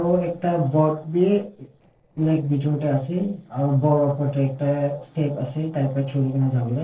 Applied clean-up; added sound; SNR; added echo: neural separator model SepFormer DNS4.